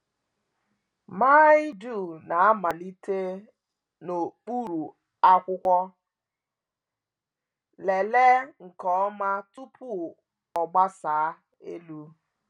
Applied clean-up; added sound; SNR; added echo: none; none; none; none.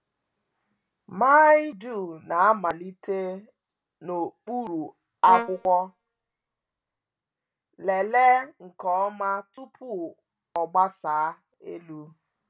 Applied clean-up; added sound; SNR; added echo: none; Brass instrument; 10 dB; none.